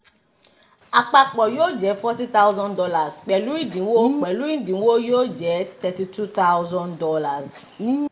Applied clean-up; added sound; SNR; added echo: none; Bird; 11 dB; reverberation time 0.6 s.